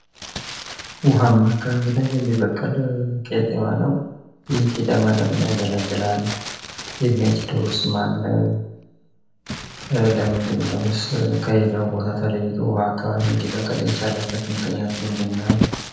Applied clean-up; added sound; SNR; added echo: none; Crumpling, crinkling; 11 dB; reverberation time 0.9 s.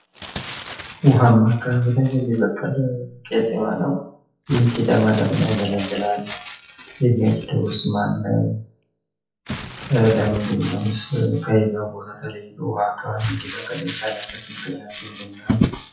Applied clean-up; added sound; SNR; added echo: classical method WPE with log-MMSE.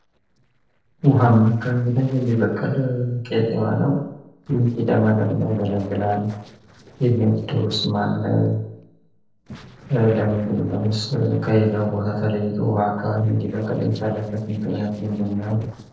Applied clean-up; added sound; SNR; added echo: neural separator model SepFormer DNS4.